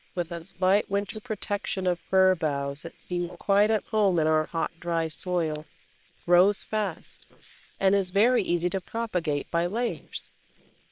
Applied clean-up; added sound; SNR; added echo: neural separator model SepFormer WHAM!.